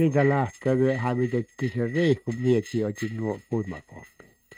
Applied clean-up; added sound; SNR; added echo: neural mask model RNNoise.